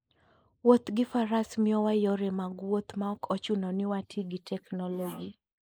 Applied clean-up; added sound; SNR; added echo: neural mask model Resemble Enhance denoiser.